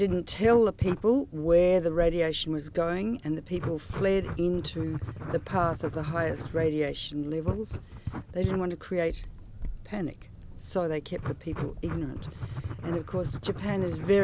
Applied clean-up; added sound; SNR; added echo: none; Writing; 8 dB; none.